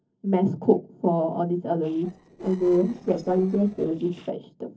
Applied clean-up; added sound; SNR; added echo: neural separator model SepFormer DNS4.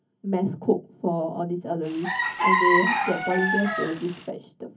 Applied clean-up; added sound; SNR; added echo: none; Chicken, rooster; -2 dB; reverberation time 0.3 s.